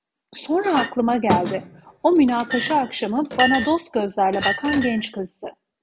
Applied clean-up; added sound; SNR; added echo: none; Chink, clink; 8 dB; none.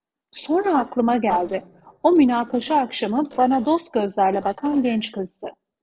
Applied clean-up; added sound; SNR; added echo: neural separator model SepFormer DNS4.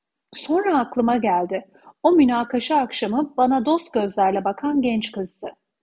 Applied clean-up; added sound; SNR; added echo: none; none; none; none.